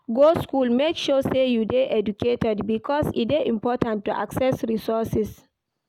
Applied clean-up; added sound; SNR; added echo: none; none; none; none.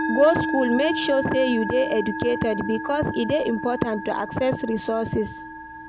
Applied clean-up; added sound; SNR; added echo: none; Musical instrument; 7 dB; none.